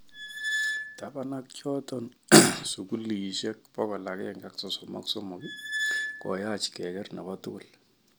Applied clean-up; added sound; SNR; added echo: none; Squeak; 3 dB; none.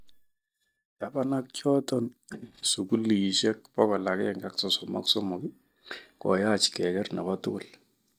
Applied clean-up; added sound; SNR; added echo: neural mask model DeepFilterNet 3.